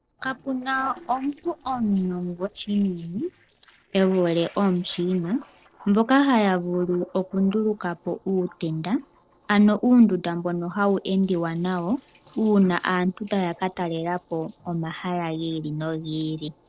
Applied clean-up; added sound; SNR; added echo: neural separator model SepFormer DNS4.